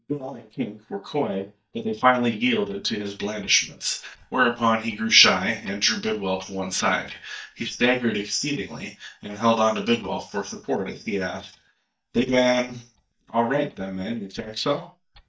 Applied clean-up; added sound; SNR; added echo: neural mask model DeepFilterNet 3.